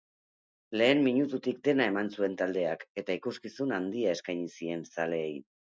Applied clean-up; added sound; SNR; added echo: none; none; none; none.